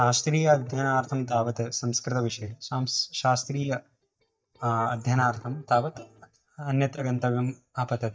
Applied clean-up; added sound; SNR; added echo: neural mask model DeepFilterNet 3.